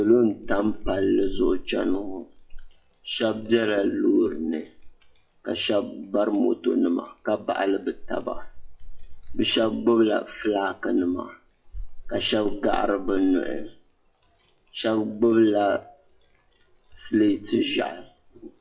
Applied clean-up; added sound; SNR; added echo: classical method WPE with log-MMSE.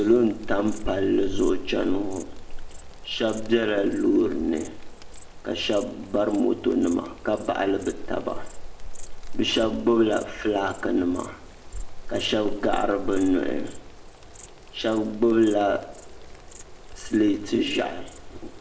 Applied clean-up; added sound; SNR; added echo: none; Insect; 8 dB; reverberation time 0.7 s.